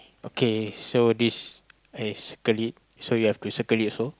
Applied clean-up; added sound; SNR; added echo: none; none; none; none.